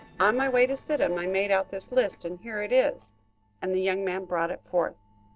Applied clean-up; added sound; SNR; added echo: neural separator model SepFormer DNS4.